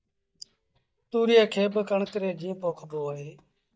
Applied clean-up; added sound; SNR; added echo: neural mask model DeepFilterNet 3.